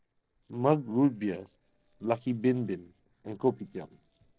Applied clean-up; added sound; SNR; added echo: neural separator model SepFormer DNS4.